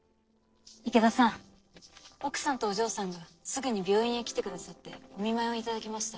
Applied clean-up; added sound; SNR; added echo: neural separator model SepFormer DNS4.